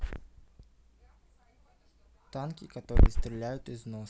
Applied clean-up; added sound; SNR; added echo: none; none; none; none.